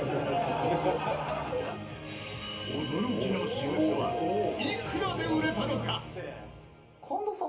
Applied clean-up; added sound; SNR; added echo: none; Bowed string instrument; 17 dB; reverberation time 0.3 s.